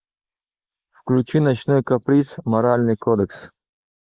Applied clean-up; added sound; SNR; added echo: neural mask model Resemble Enhance denoiser.